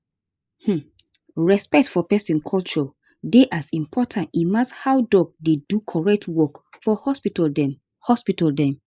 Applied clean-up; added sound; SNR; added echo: neural mask model Resemble Enhance denoiser.